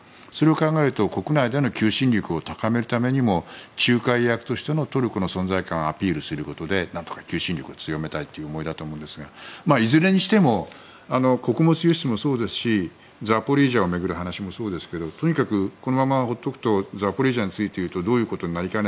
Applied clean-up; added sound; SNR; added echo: none; none; none; none.